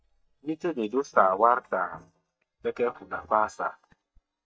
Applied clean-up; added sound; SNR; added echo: neural mask model DeepFilterNet 3.